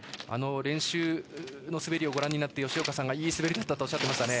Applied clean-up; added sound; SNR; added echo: none; none; none; none.